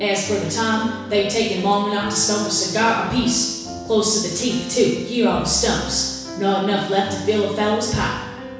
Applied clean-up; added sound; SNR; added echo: none; Piano; 12 dB; reverberation time 1.1 s.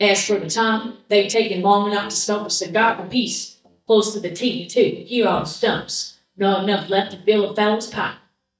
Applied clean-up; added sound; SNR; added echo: neural mask model DeepFilterNet 3.